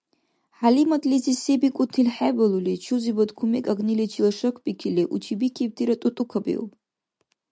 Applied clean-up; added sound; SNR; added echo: none; none; none; none.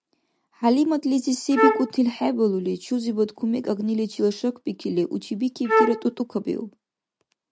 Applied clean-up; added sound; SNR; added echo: none; Wind instrument, woodwind instrument; -2 dB; none.